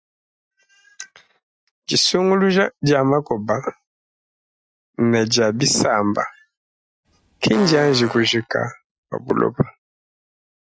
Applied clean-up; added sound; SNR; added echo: classical method Wiener filter.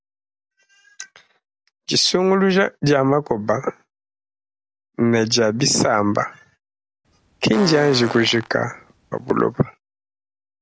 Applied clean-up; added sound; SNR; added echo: none; Fart; 13 dB; none.